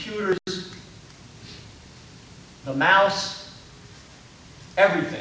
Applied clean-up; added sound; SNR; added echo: none; none; none; none.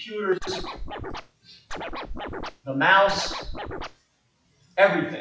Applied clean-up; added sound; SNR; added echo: classical method log-MMSE.